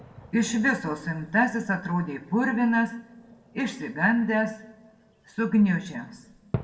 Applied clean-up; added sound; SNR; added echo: none; Fireworks; 17 dB; reverberation time 0.6 s.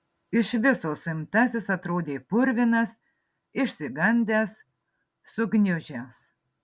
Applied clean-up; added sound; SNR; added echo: none; none; none; none.